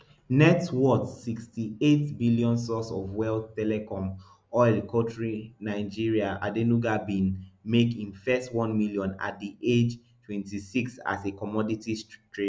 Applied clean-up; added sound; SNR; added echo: none; none; none; none.